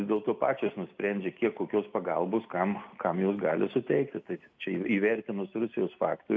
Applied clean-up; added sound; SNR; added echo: none; none; none; none.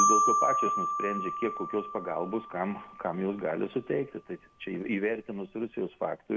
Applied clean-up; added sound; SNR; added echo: none; Marimba, xylophone; -1 dB; none.